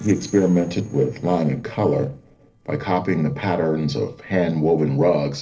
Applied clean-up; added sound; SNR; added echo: neural separator model SepFormer DNS4.